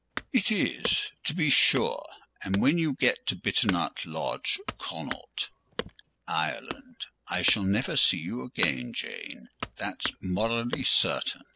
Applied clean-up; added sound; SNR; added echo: none; Wood / Domestic sounds, home sounds; 12 dB; none.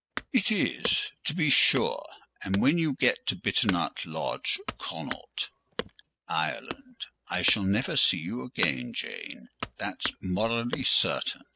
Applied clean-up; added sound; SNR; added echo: neural mask model RNNoise.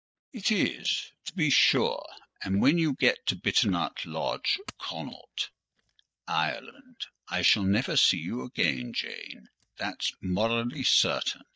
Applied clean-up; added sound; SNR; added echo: neural mask model DeepFilterNet 3.